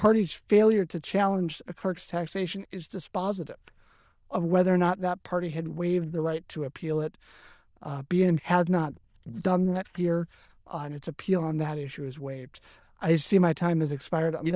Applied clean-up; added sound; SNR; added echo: neural diffusion model UNIVERSE++.